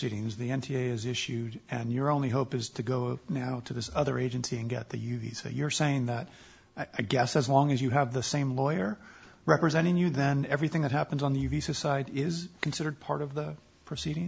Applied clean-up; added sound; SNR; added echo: none; none; none; none.